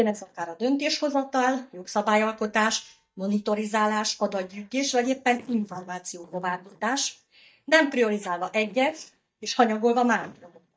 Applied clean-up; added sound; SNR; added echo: neural mask model DeepFilterNet 3.